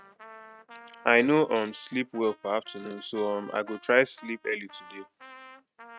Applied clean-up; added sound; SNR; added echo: neural mask model RNNoise.